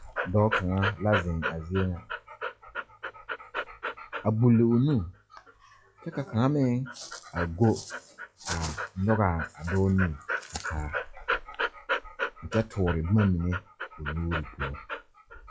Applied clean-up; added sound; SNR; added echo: classical method log-MMSE.